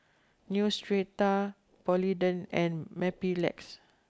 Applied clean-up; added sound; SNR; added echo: none; none; none; none.